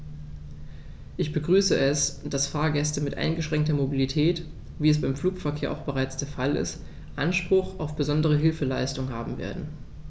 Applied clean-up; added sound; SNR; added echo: none; none; none; none.